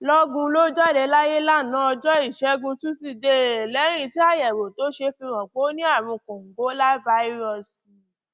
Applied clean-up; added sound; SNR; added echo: none; none; none; none.